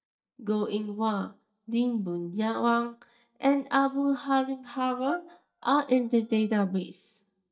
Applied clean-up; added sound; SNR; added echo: neural mask model DeepFilterNet 3.